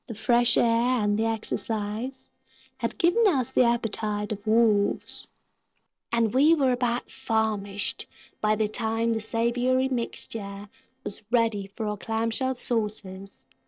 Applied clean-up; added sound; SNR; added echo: neural separator model SepFormer DNS4.